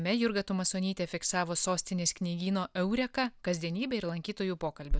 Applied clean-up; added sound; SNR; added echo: none; none; none; none.